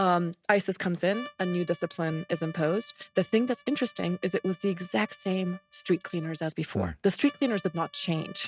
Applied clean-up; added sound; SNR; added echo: neural mask model RNNoise.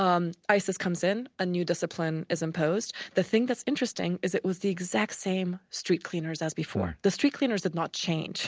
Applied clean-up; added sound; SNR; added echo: none; none; none; none.